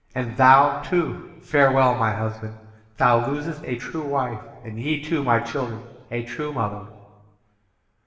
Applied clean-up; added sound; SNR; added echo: none; none; none; reverberation time 1.3 s.